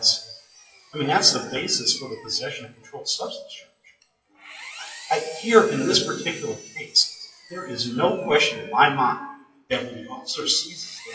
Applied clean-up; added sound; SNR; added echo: classical method WPE with log-MMSE.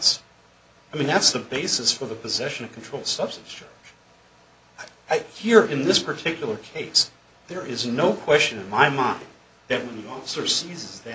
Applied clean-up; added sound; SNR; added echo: none; none; none; none.